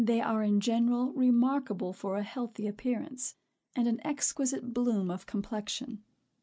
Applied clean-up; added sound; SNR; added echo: none; none; none; none.